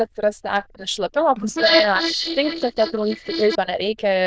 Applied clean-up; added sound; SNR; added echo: neural diffusion model UNIVERSE++.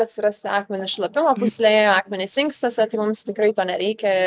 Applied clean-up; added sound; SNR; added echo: none; none; none; none.